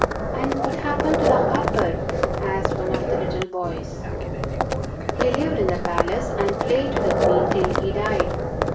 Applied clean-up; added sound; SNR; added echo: none; Livestock, farm animals, working animals; -4 dB; reverberation time 0.3 s.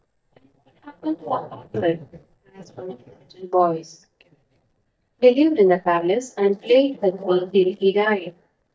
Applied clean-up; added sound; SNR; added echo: neural mask model DeepFilterNet 3.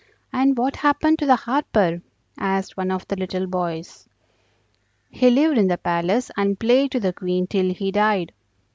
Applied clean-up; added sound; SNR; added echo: none; none; none; none.